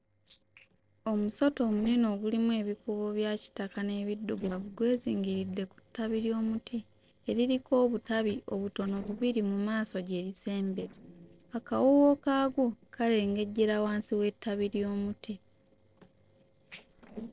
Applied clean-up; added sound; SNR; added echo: neural separator model SepFormer DNS4.